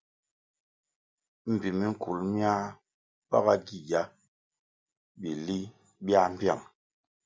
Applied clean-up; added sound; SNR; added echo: none; none; none; none.